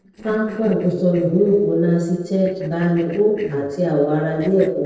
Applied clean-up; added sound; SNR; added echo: neural separator model SepFormer DNS4.